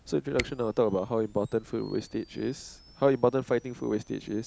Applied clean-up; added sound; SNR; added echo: none; Camera; 17 dB; none.